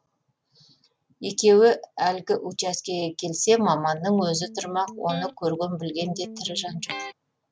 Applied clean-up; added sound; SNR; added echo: none; Electric guitar; 15 dB; none.